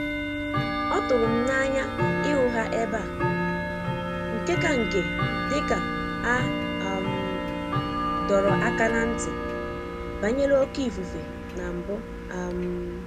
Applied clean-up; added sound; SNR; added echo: none; Tick-tock / Bell; 0 dB; none.